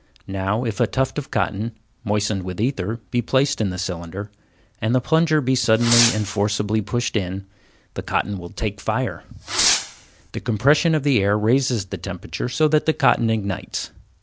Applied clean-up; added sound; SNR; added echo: none; Fireworks; 2 dB; none.